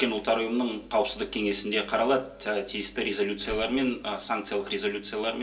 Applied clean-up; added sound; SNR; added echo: none; Slam; 18 dB; reverberation time 0.3 s.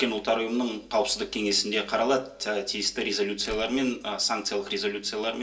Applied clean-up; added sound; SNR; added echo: neural separator model SepFormer DNS4.